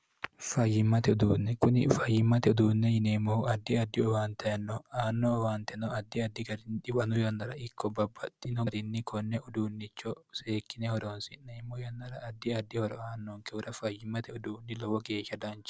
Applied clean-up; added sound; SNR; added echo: none; none; none; none.